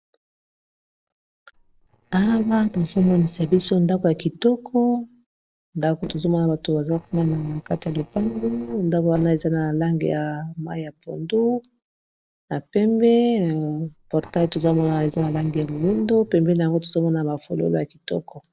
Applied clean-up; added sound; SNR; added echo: neural separator model SepFormer DNS4.